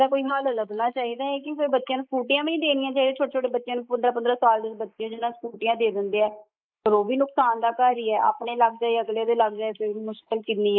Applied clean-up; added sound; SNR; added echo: neural mask model Resemble Enhance denoiser.